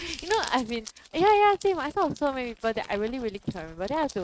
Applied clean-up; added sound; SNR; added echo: neural mask model RNNoise.